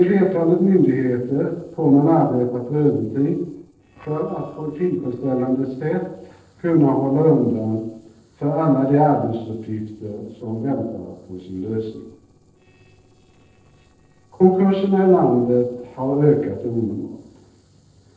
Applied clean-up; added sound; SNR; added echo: neural separator model SepFormer DNS4.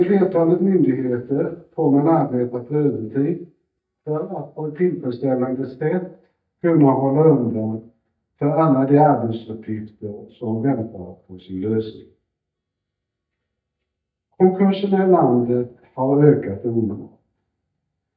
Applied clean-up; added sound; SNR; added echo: neural mask model DeepFilterNet 3.